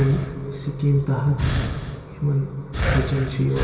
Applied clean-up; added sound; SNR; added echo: none; Breathing; 5 dB; reverberation time 2.6 s.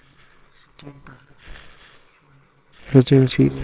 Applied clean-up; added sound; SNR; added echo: neural separator model SepFormer WHAMR!.